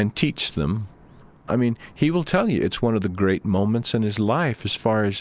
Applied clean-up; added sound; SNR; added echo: none; none; none; none.